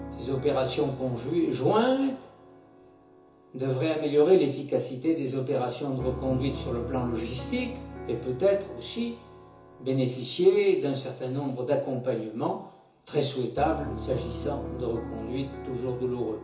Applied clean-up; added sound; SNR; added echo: none; Piano; 13 dB; reverberation time 0.7 s.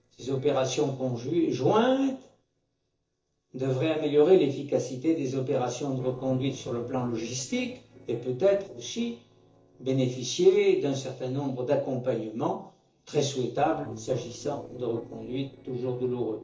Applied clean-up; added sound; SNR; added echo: neural separator model SepFormer DNS4.